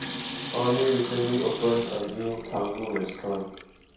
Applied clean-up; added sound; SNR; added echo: none; Sink (filling or washing) / Water tap, faucet; 9 dB; reverberation time 0.7 s.